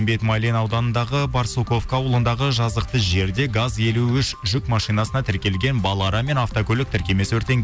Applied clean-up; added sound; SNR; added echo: none; none; none; none.